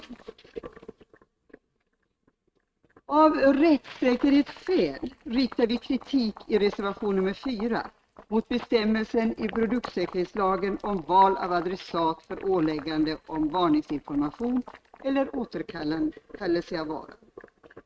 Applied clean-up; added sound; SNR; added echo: neural mask model RNNoise.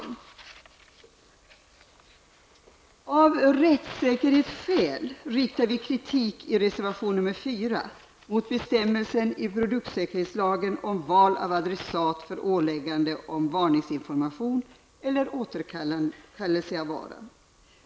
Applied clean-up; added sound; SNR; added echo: none; none; none; none.